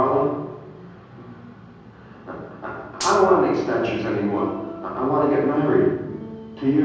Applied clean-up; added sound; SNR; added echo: none; Gunshot, gunfire; 13 dB; reverberation time 1.3 s.